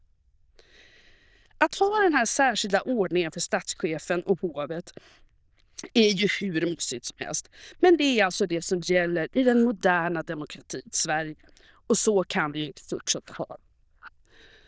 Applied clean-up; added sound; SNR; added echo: neural diffusion model UNIVERSE++.